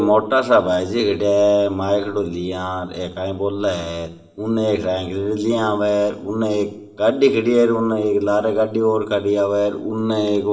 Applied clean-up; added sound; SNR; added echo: none; none; none; reverberation time 0.8 s.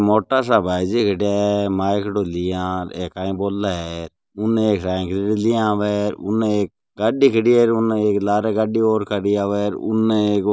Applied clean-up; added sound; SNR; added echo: none; none; none; none.